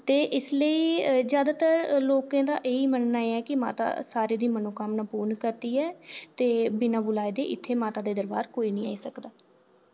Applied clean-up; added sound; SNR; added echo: none; none; none; none.